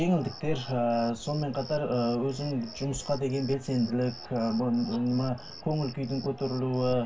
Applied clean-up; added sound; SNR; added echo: none; Cricket; 17 dB; reverberation time 0.2 s.